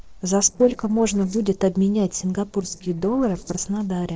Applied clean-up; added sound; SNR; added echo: neural separator model SepFormer DNS4.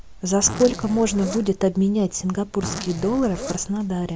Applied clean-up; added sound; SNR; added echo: none; Zipper (clothing); 12 dB; none.